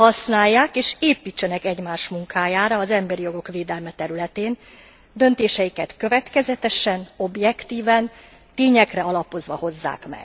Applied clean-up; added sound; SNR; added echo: none; none; none; none.